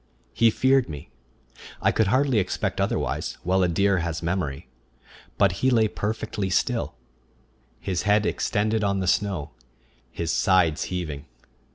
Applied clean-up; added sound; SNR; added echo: none; none; none; none.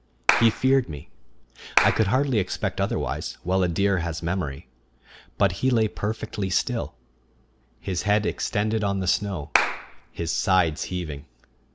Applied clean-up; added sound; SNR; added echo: none; Clapping; 3 dB; none.